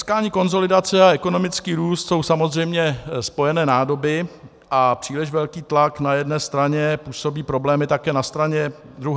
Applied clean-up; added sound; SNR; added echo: none; none; none; none.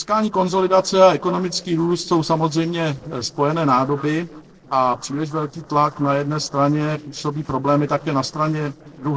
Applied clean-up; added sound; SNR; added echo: neural separator model SepFormer DNS4.